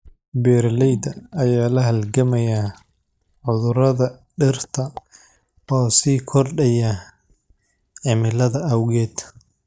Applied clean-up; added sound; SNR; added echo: neural mask model DeepFilterNet 3.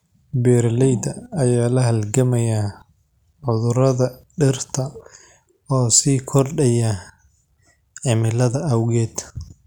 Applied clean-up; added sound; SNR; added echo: none; none; none; none.